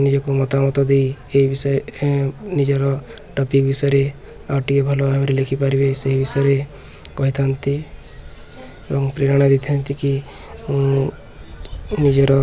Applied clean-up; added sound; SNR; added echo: none; none; none; none.